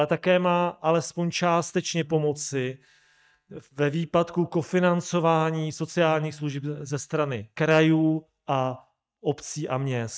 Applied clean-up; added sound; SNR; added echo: neural mask model DeepFilterNet 3.